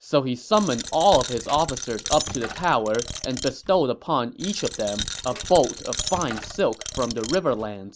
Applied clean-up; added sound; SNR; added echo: none; Coin (dropping); 9 dB; none.